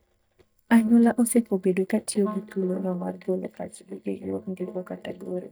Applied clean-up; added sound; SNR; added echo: neural mask model DeepFilterNet 3.